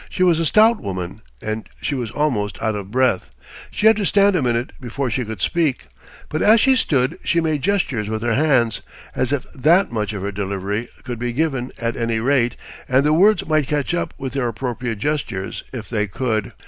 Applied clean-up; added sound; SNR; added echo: none; none; none; none.